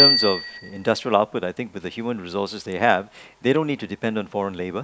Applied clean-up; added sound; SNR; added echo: none; Bicycle bell; 3 dB; none.